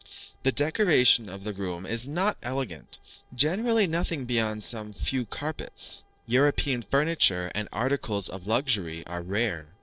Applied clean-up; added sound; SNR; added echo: neural separator model SepFormer DNS4.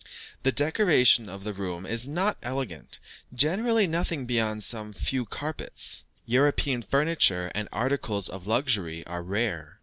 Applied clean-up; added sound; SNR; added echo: none; none; none; none.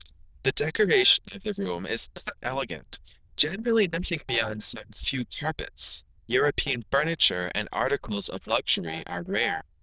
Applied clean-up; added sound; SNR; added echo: neural diffusion model UNIVERSE++.